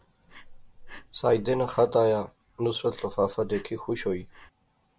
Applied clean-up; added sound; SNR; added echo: none; Breathing; 17 dB; none.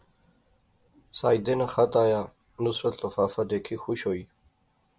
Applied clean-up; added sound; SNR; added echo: none; none; none; none.